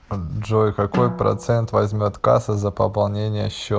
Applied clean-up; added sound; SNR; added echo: none; Drum; 12 dB; none.